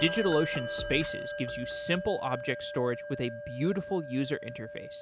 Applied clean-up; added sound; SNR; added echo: none; Bell; 7 dB; none.